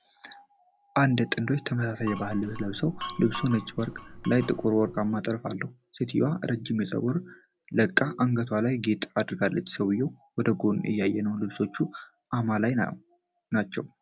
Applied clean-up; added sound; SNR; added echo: none; Glass; 13 dB; none.